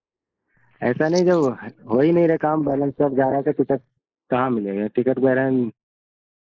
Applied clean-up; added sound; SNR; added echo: neural mask model Resemble Enhance denoiser.